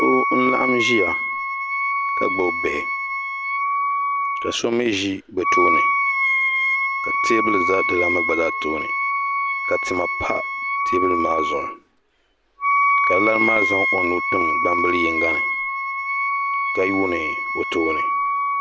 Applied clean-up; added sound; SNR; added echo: none; Wind instrument, woodwind instrument; -3 dB; none.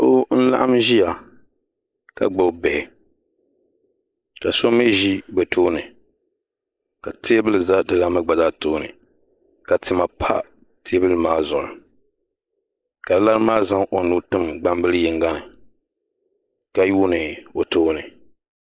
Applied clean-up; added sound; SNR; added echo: neural mask model Resemble Enhance denoiser.